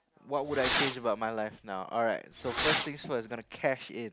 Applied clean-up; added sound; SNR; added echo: none; Fireworks; -3 dB; none.